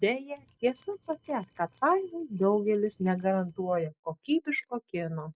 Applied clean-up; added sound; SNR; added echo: neural mask model DeepFilterNet 3.